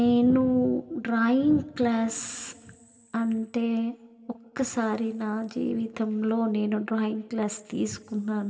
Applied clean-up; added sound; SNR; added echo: none; none; none; reverberation time 2.9 s.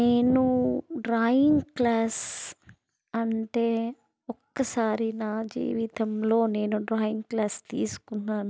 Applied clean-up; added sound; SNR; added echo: none; none; none; none.